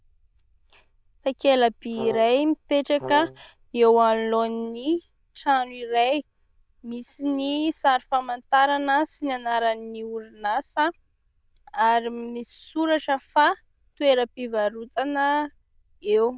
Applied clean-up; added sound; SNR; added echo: neural diffusion model UNIVERSE++.